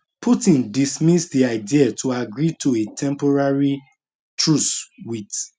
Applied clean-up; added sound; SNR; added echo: none; none; none; none.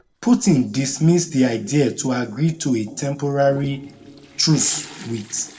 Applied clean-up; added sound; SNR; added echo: neural separator model SepFormer DNS4.